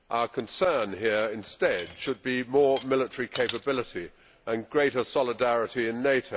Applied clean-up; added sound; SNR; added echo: none; Cutlery, silverware; 10 dB; none.